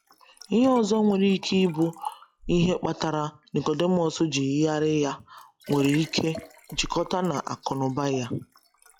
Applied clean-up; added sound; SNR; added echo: classical method log-MMSE.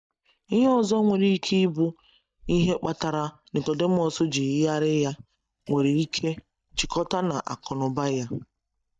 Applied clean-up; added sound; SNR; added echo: neural mask model DeepFilterNet 3.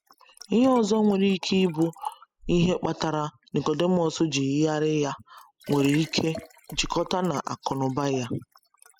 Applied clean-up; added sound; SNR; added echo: classical method spectral subtraction.